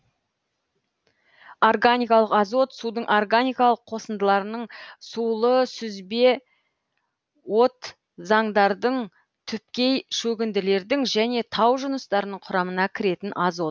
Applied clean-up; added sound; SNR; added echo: none; none; none; none.